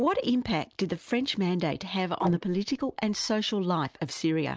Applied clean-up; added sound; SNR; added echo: neural mask model Resemble Enhance denoiser.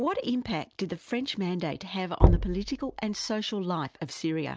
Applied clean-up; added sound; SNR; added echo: none; Knock; -4 dB; none.